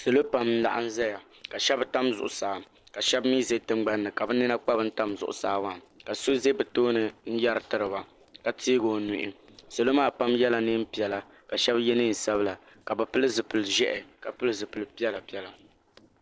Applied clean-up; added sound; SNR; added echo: neural separator model SepFormer DNS4.